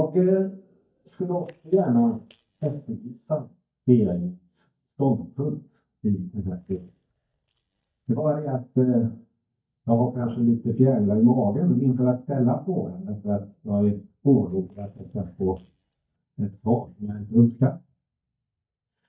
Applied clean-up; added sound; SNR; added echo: neural mask model DeepFilterNet 3.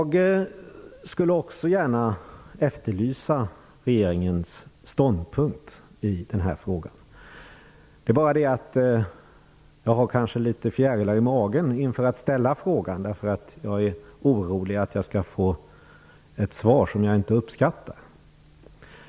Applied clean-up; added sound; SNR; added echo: none; none; none; none.